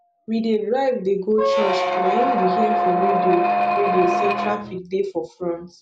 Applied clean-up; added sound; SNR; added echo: none; Squeak; -3 dB; none.